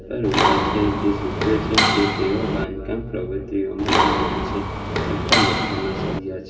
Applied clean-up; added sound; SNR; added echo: none; Mechanisms; -4 dB; reverberation time 2.0 s.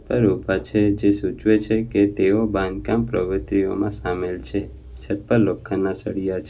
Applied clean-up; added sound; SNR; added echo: none; none; none; none.